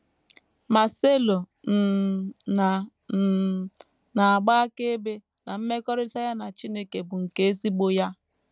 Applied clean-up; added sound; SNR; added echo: none; none; none; none.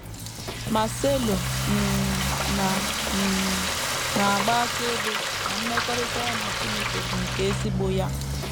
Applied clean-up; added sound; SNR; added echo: none; Frying (food) + Motorcycle; -1 dB; none.